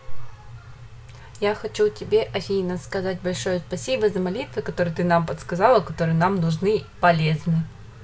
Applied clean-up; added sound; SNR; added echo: none; none; none; none.